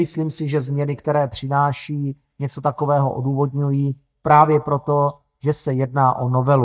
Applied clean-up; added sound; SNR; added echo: neural mask model DeepFilterNet 3.